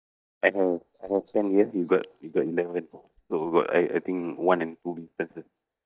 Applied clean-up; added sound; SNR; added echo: neural mask model DeepFilterNet 3.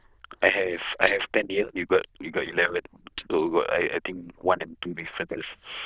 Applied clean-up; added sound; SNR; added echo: neural diffusion model UNIVERSE++.